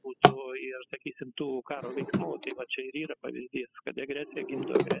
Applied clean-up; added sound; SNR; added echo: classical method spectral subtraction.